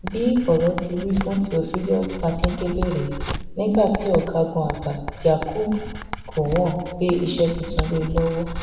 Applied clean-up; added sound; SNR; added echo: none; Writing; 8 dB; reverberation time 1.1 s.